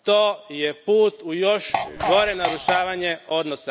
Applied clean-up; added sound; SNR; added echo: none; Fart; 4 dB; none.